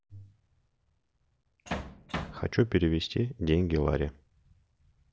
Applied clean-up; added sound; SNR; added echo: none; Bass drum; 6 dB; none.